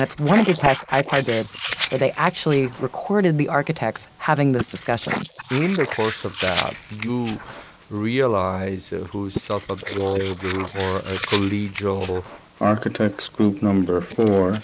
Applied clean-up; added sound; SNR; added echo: neural mask model Resemble Enhance denoiser.